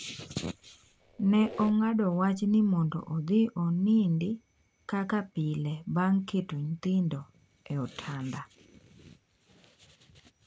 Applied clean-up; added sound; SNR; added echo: none; Squeak; 19 dB; none.